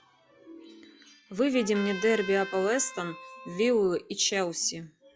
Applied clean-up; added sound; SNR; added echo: classical method log-MMSE.